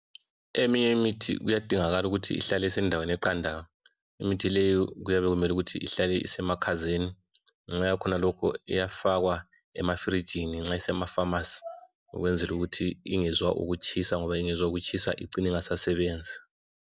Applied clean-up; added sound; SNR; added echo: none; none; none; none.